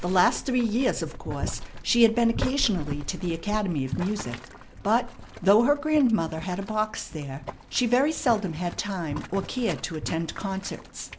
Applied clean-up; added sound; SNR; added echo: none; Boiling; 11 dB; none.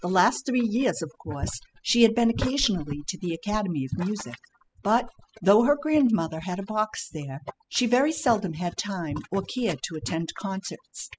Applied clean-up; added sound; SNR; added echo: classical method spectral subtraction.